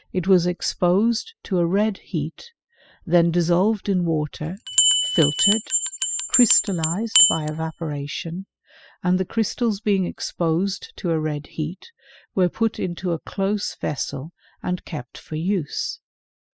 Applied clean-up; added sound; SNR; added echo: classical method spectral subtraction.